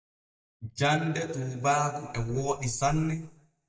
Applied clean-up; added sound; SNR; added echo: neural mask model DeepFilterNet 3.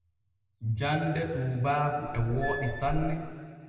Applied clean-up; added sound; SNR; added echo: none; Squeak / Screech; 5 dB; reverberation time 2.2 s.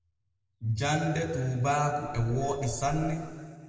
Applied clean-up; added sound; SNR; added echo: neural separator model SepFormer DNS4.